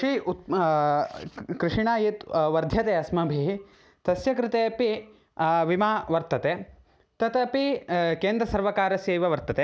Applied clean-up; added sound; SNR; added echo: none; none; none; none.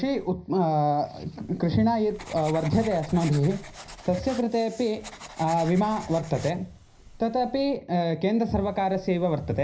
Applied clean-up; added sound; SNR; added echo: none; Writing; 20 dB; reverberation time 0.4 s.